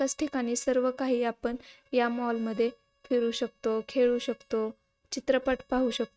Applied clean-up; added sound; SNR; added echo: neural mask model RNNoise.